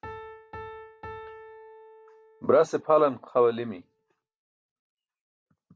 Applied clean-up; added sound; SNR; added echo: none; Piano; 18 dB; none.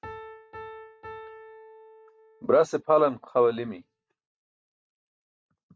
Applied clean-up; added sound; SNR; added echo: neural mask model RNNoise.